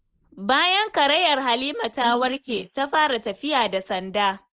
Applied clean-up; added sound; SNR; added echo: neural mask model Resemble Enhance denoiser.